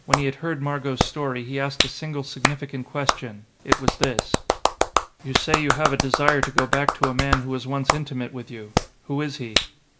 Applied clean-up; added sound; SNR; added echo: none; Clapping; -2 dB; reverberation time 0.5 s.